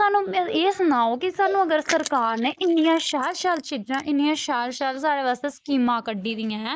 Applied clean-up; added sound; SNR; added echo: neural mask model Resemble Enhance denoiser.